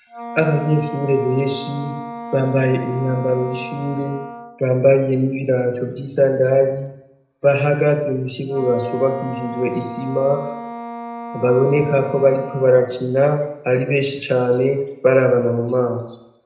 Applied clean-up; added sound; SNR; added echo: none; Wind instrument, woodwind instrument; 14 dB; reverberation time 0.8 s.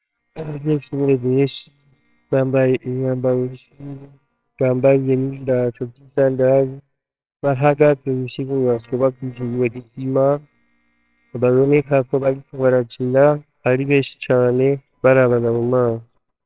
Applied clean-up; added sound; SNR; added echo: neural separator model SepFormer WHAMR!.